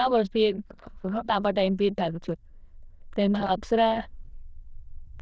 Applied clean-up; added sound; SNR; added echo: neural diffusion model UNIVERSE++.